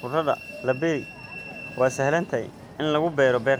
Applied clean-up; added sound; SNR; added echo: none; Train; 15 dB; none.